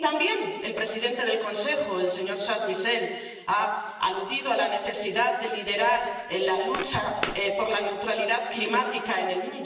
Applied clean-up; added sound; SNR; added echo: none; Walk, footsteps; 12 dB; reverberation time 1.4 s.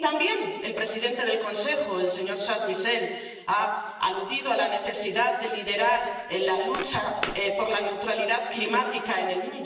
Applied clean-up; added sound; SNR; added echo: neural separator model SepFormer DNS4.